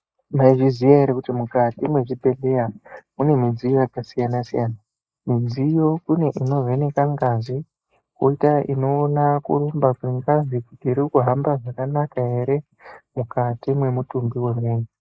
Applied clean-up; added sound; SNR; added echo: neural mask model Resemble Enhance denoiser.